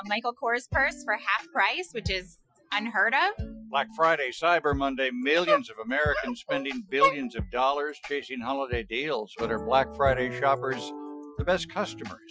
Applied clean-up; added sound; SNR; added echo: classical method Wiener filter.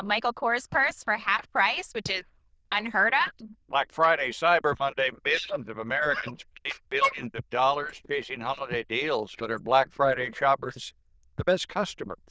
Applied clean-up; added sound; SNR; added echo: neural diffusion model UNIVERSE++.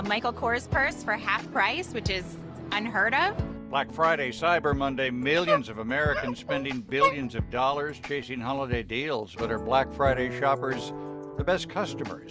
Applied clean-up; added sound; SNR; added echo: none; Dog; 4 dB; none.